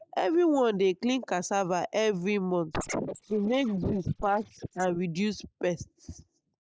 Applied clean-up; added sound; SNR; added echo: neural mask model Resemble Enhance denoiser.